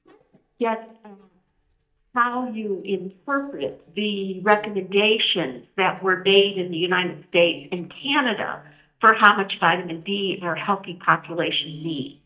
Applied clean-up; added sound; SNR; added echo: neural mask model DeepFilterNet 3.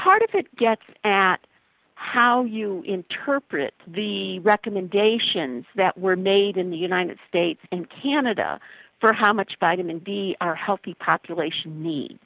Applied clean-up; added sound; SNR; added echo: none; none; none; none.